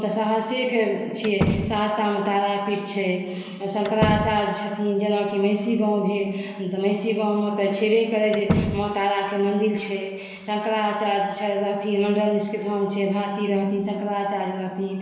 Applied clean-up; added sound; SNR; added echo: none; Slam; 6 dB; reverberation time 0.7 s.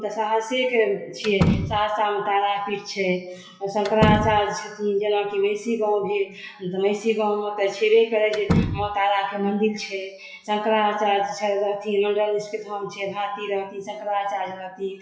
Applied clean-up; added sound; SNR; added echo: classical method WPE with log-MMSE.